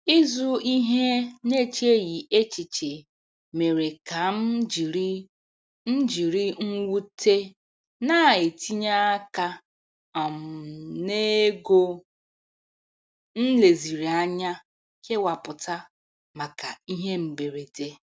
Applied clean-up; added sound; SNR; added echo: none; none; none; none.